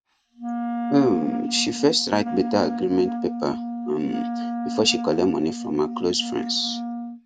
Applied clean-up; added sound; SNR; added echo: neural mask model RNNoise.